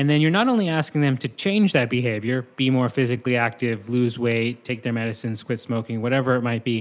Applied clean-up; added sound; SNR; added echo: none; none; none; none.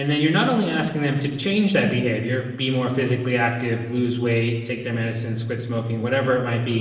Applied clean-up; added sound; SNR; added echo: none; none; none; reverberation time 1.1 s.